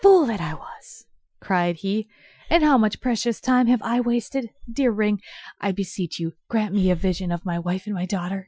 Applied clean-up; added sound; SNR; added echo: classical method Wiener filter.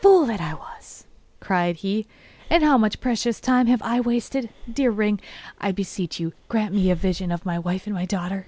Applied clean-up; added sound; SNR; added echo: none; Breathing; 16 dB; none.